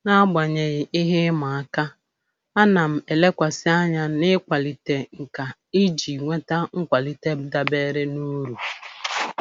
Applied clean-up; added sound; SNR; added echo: none; none; none; none.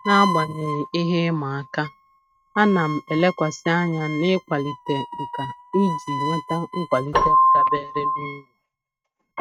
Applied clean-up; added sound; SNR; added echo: neural mask model RNNoise.